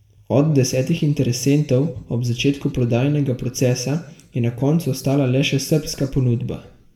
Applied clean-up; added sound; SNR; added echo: none; none; none; reverberation time 0.6 s.